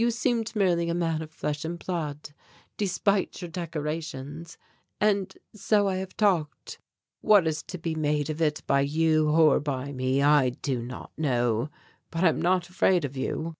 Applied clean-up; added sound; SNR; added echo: none; none; none; none.